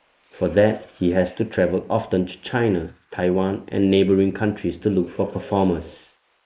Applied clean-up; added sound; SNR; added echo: neural mask model Resemble Enhance denoiser.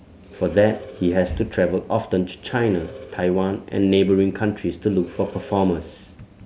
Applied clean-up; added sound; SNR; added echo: none; Animal; 20 dB; none.